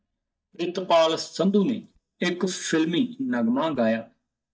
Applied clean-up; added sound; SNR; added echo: neural mask model DeepFilterNet 3.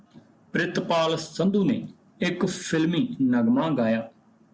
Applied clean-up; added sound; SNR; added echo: none; none; none; none.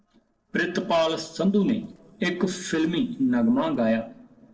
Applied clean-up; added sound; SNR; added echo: neural separator model SepFormer DNS4.